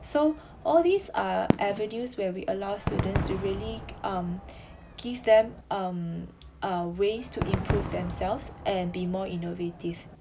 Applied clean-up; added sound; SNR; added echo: none; Fireworks + Crowd / Cheering / Fireworks; 7 dB; none.